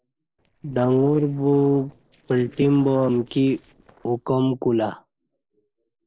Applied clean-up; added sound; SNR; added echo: neural separator model SepFormer DNS4.